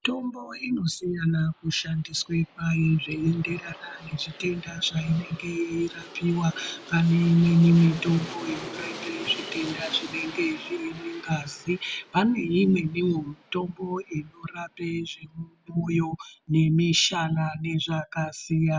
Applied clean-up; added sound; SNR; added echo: none; Aircraft; 17 dB; none.